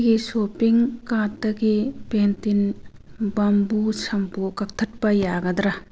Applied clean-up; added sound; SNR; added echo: none; none; none; none.